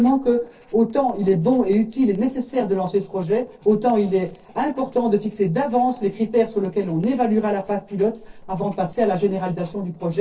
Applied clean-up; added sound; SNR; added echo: neural separator model SepFormer DNS4.